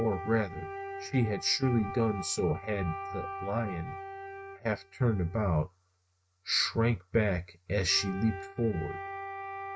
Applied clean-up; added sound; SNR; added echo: neural mask model RNNoise.